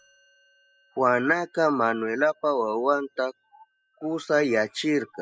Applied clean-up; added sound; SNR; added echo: classical method spectral subtraction.